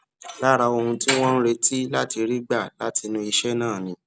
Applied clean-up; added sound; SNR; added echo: none; none; none; none.